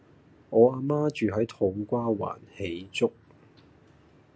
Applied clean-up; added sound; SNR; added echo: none; none; none; none.